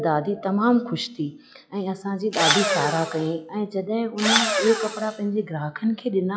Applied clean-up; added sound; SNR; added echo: classical method log-MMSE.